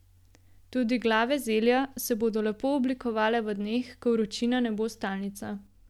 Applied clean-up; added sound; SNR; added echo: none; none; none; none.